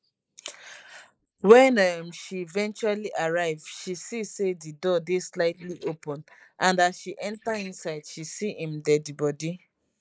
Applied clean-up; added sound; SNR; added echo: neural mask model Resemble Enhance denoiser.